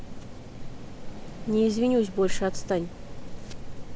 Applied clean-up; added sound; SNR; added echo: none; Rain; 4 dB; none.